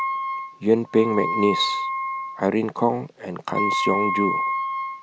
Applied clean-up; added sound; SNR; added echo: none; Wind instrument, woodwind instrument; 2 dB; none.